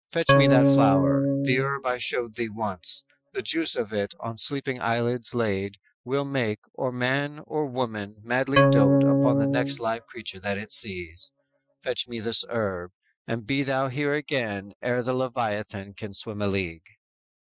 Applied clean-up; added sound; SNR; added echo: classical method Wiener filter.